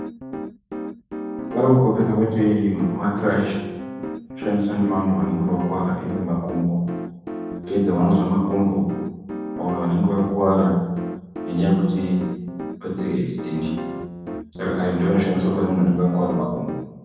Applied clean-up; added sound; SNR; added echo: none; Piano; 10 dB; reverberation time 1.1 s.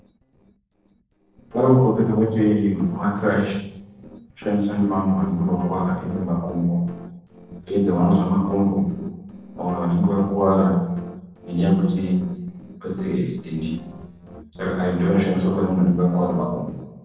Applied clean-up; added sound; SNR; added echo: neural separator model SepFormer DNS4.